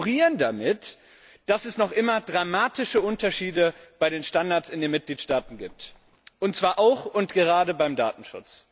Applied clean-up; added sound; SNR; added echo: none; Fireworks; 20 dB; none.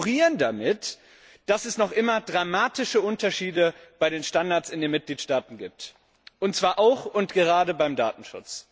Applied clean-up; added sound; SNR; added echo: none; none; none; none.